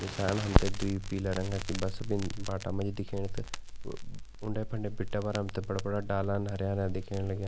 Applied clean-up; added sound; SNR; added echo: none; Crackle; 0 dB; none.